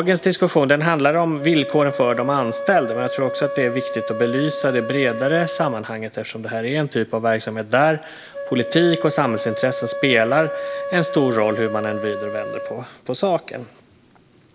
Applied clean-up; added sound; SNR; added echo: none; Wind instrument, woodwind instrument; 9 dB; none.